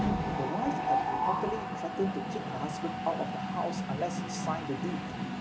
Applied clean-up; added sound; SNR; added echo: none; Mechanisms; -3 dB; none.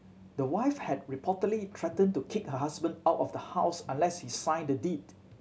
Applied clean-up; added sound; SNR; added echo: none; none; none; none.